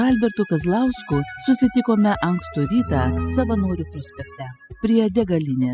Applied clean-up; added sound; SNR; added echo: classical method spectral subtraction.